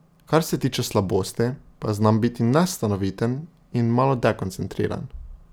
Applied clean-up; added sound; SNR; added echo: none; none; none; none.